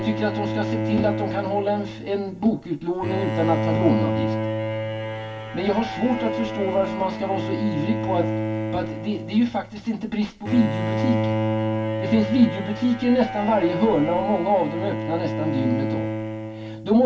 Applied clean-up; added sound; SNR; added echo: none; Bowed string instrument; 3 dB; reverberation time 0.2 s.